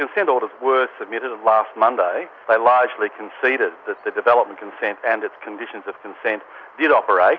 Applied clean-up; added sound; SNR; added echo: none; none; none; none.